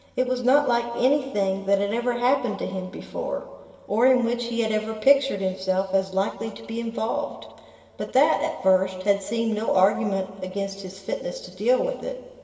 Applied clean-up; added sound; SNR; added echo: none; none; none; reverberation time 2.5 s.